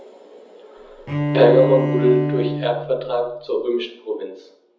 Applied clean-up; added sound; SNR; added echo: none; Bowed string instrument; 3 dB; reverberation time 0.7 s.